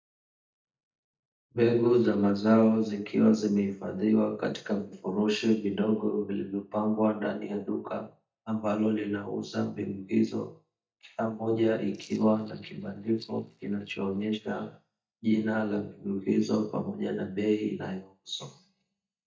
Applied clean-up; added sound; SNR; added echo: neural mask model DeepFilterNet 3.